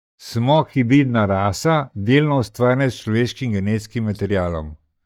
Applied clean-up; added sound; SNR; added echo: neural mask model DeepFilterNet 3.